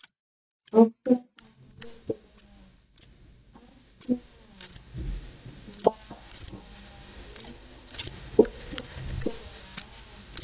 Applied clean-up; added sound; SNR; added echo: neural mask model DeepFilterNet 3.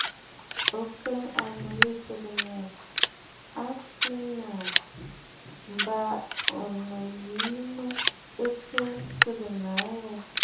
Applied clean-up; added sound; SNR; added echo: none; Scissors; -3 dB; reverberation time 0.6 s.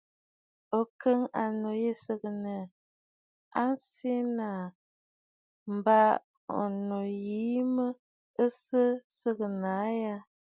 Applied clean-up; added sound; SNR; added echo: none; none; none; none.